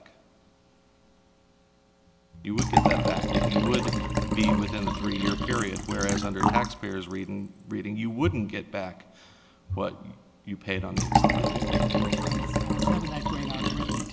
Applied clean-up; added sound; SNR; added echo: none; Liquid; -4 dB; none.